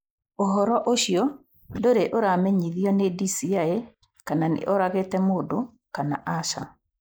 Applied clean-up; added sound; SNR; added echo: neural mask model Resemble Enhance denoiser.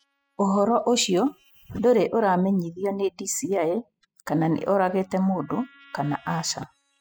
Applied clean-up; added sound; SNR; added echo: classical method spectral subtraction.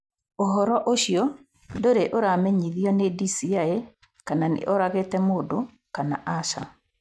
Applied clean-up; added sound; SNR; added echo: none; none; none; none.